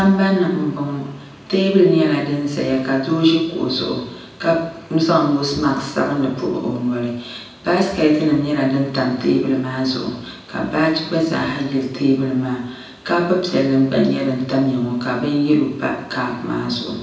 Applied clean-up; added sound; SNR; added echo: none; none; none; reverberation time 0.9 s.